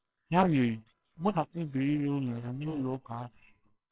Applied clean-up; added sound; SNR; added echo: neural separator model SepFormer WHAMR!.